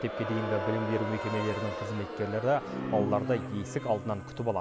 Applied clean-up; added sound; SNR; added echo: none; Crowd + Bowed string instrument; 4 dB; none.